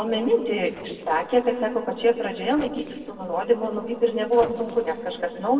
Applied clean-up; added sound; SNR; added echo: neural separator model SepFormer DNS4.